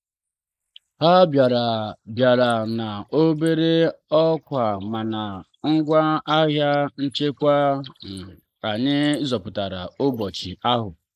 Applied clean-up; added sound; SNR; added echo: neural mask model Resemble Enhance denoiser.